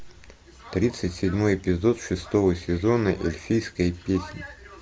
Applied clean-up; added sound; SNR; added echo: none; none; none; none.